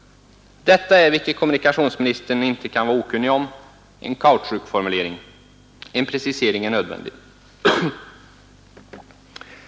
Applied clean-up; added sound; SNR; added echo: none; none; none; none.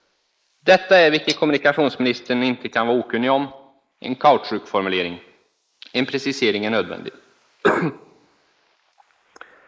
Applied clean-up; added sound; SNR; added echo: neural mask model Resemble Enhance denoiser.